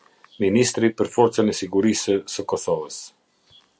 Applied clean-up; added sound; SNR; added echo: none; none; none; none.